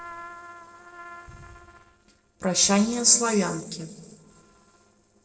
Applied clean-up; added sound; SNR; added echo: neural separator model SepFormer DNS4.